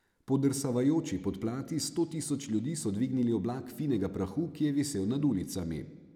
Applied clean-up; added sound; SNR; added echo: none; none; none; none.